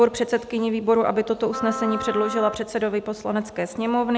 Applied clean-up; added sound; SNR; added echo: none; Wind instrument, woodwind instrument; 10 dB; none.